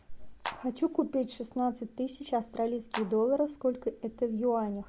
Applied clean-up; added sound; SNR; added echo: none; Clapping; 10 dB; none.